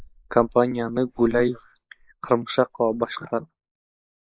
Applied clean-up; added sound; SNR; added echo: neural mask model Resemble Enhance denoiser.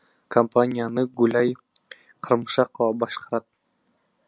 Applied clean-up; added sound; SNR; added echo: none; none; none; none.